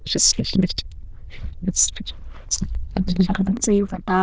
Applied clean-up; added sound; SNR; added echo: neural diffusion model UNIVERSE++.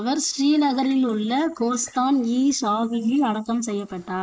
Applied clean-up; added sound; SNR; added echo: neural mask model Resemble Enhance denoiser.